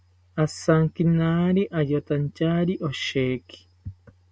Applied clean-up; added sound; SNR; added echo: none; none; none; none.